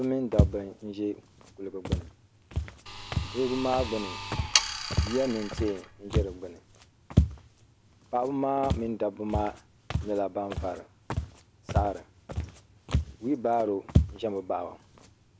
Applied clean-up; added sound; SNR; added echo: none; Sawing + Walk, footsteps; -1 dB; none.